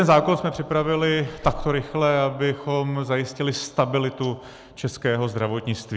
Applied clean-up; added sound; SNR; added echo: none; Vehicle; 16 dB; none.